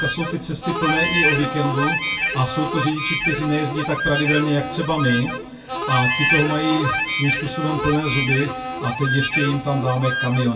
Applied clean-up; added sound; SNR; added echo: none; Harmonica; 2 dB; reverberation time 0.2 s.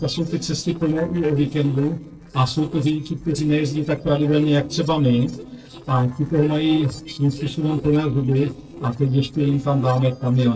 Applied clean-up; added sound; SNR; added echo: neural separator model SepFormer DNS4.